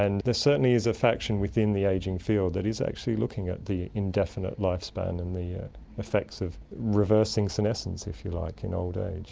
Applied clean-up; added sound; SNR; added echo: none; none; none; none.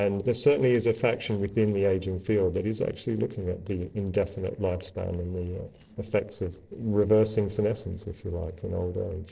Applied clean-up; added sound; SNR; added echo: neural separator model SepFormer DNS4.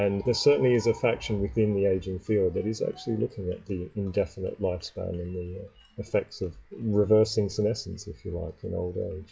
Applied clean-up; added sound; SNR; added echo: classical method WPE with log-MMSE.